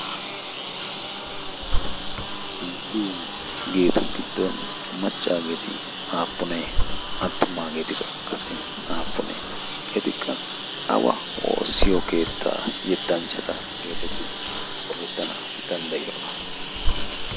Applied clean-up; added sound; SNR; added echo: none; Engine + Drawer open or close; -1 dB; none.